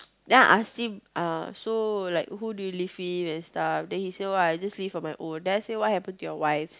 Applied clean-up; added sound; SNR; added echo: none; none; none; none.